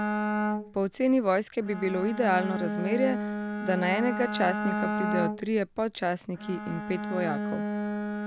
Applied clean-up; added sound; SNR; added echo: none; Bowed string instrument; 3 dB; none.